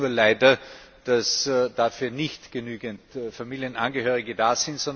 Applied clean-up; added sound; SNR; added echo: none; none; none; none.